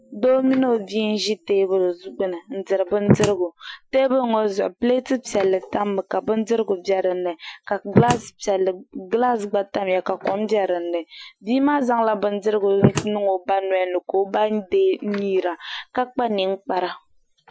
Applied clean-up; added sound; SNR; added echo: classical method Wiener filter.